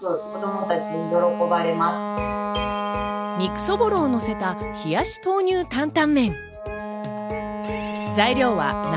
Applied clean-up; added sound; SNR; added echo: none; Wind instrument, woodwind instrument; 5 dB; none.